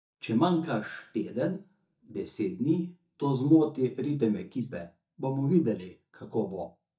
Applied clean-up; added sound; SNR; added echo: neural mask model DeepFilterNet 3.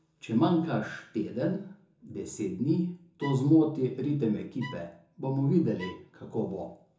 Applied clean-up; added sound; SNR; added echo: none; Bowed string instrument; 20 dB; reverberation time 0.6 s.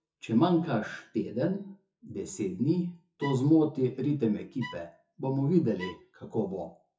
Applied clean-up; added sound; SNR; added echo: classical method WPE with log-MMSE.